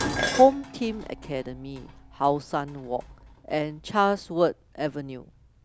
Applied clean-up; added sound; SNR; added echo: none; Dishes, pots, and pans; 10 dB; none.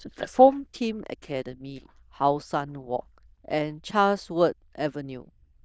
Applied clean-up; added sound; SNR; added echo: neural diffusion model UNIVERSE++.